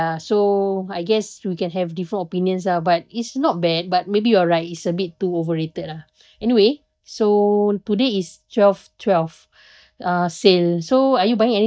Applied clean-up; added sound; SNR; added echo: neural mask model DeepFilterNet 3.